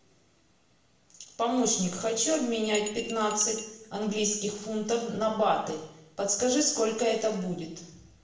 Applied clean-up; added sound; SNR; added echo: none; Glass; 11 dB; reverberation time 0.8 s.